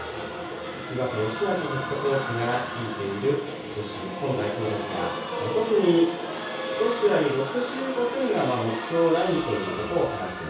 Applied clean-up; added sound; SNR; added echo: none; none; none; reverberation time 0.6 s.